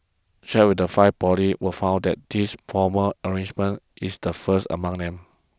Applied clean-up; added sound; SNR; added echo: none; none; none; none.